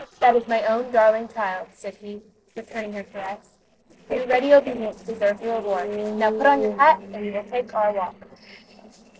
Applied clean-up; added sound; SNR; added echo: neural separator model SepFormer DNS4.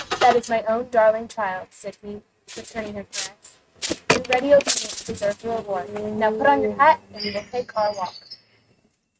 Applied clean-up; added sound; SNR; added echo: neural mask model RNNoise.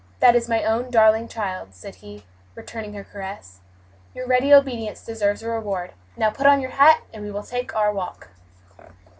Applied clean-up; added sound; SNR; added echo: none; none; none; none.